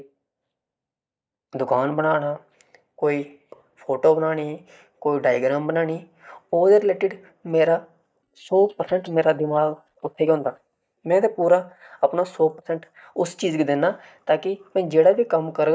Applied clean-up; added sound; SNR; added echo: neural mask model DeepFilterNet 3.